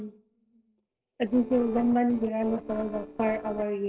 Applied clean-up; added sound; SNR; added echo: neural separator model SepFormer DNS4.